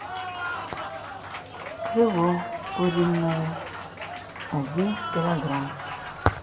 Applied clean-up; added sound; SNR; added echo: none; Applause; 6 dB; reverberation time 1.3 s.